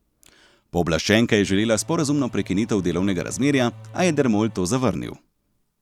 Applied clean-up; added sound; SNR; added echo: none; Engine / Domestic sounds, home sounds; 19 dB; none.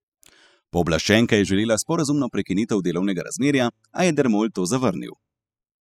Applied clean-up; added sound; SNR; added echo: classical method spectral subtraction.